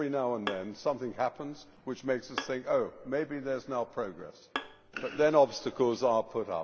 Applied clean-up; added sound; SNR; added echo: none; Bowed string instrument; 15 dB; none.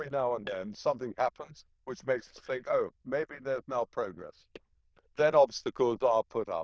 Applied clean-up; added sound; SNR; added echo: neural diffusion model UNIVERSE++.